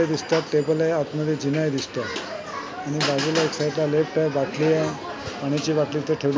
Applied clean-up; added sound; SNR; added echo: none; none; none; none.